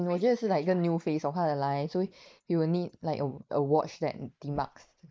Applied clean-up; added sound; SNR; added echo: neural mask model Resemble Enhance denoiser.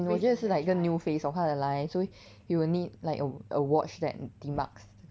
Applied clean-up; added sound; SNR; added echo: none; none; none; none.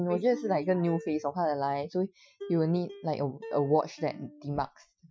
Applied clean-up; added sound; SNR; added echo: classical method Wiener filter.